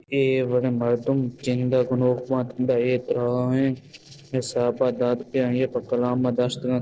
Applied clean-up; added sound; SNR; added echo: neural separator model SepFormer DNS4.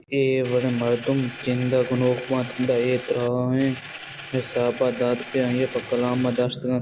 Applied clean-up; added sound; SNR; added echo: none; Engine; 13 dB; none.